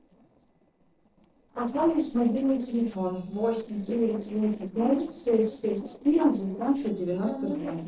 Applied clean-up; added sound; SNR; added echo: neural separator model SepFormer DNS4.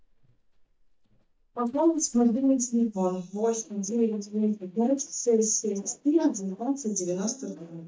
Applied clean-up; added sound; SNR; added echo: neural mask model DeepFilterNet 3.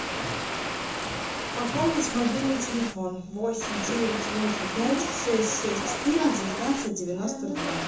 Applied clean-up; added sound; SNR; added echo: none; Water; 4 dB; reverberation time 0.6 s.